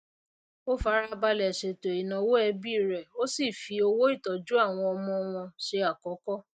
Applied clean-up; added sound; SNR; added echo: neural mask model DeepFilterNet 3.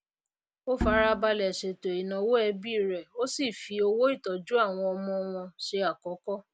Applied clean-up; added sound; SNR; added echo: none; Bowed string instrument; 6 dB; none.